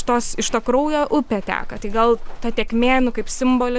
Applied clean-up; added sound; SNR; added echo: none; Walk, footsteps; 6 dB; none.